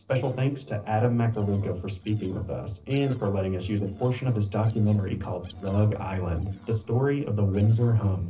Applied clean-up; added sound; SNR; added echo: neural separator model SepFormer DNS4.